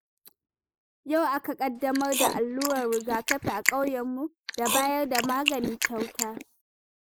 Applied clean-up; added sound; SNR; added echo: neural mask model Resemble Enhance denoiser.